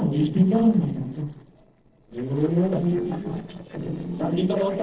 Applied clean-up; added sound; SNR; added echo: neural separator model SepFormer DNS4.